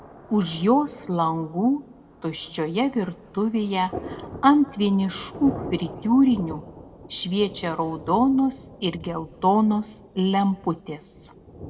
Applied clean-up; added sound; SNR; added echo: none; Thunder; 17 dB; reverberation time 0.3 s.